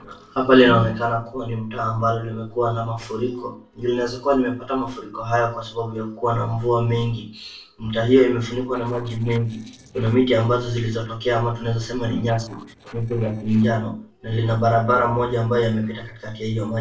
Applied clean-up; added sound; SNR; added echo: neural separator model SepFormer DNS4.